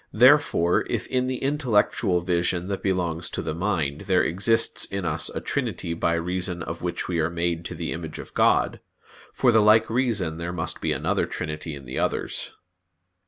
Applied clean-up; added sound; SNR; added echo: none; none; none; none.